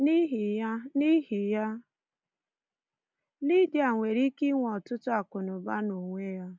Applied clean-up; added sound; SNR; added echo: none; none; none; none.